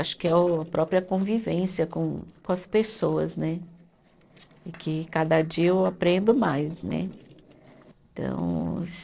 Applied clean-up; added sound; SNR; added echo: neural separator model SepFormer DNS4.